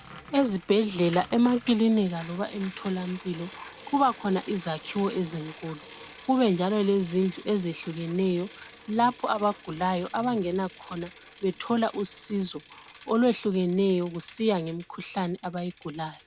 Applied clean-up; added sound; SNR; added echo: none; Bicycle; 14 dB; none.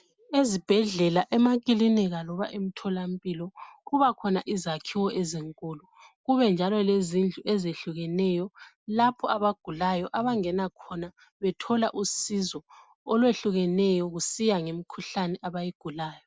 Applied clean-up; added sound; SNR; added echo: none; none; none; none.